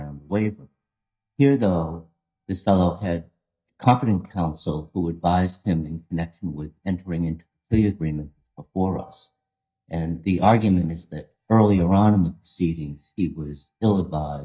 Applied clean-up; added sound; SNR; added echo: neural mask model DeepFilterNet 3.